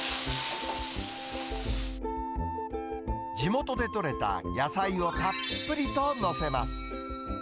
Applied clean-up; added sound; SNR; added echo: none; none; none; none.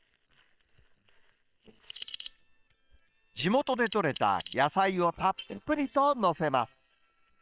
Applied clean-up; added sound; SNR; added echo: neural separator model SepFormer WHAM!.